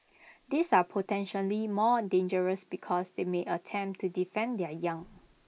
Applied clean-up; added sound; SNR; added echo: neural mask model Resemble Enhance denoiser.